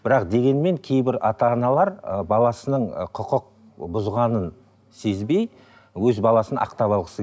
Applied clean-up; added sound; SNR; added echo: none; none; none; none.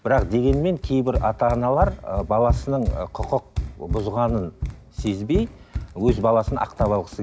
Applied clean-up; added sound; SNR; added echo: none; Run; 6 dB; none.